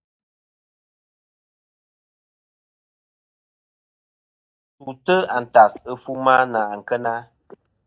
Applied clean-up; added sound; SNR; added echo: neural mask model DeepFilterNet 3.